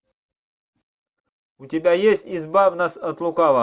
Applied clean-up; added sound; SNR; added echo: none; none; none; none.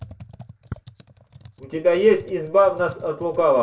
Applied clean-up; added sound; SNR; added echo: none; Computer keyboard; 20 dB; reverberation time 0.3 s.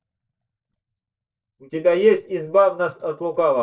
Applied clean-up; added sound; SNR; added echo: neural mask model DeepFilterNet 3.